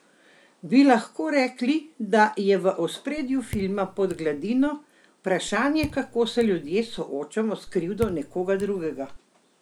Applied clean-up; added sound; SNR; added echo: none; Raindrop / Drip; 17 dB; none.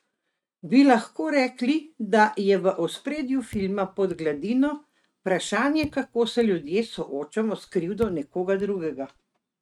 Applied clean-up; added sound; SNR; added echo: neural mask model RNNoise.